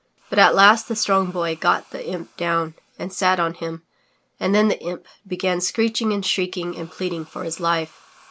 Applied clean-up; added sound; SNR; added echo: neural mask model Resemble Enhance denoiser.